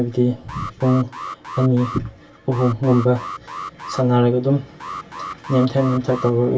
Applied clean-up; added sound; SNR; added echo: none; Alarm; 12 dB; reverberation time 0.1 s.